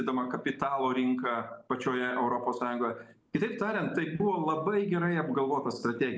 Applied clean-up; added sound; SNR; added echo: none; none; none; none.